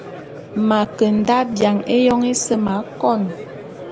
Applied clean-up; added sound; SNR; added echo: none; Crowd; 14 dB; none.